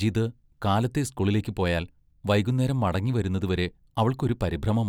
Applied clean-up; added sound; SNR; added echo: none; none; none; none.